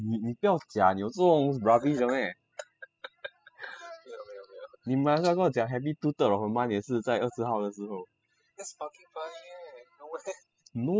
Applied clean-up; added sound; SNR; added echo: classical method spectral subtraction.